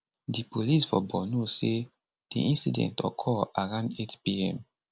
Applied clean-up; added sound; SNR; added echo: none; none; none; none.